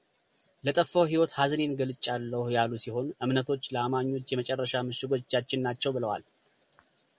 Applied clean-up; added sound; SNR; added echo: none; none; none; none.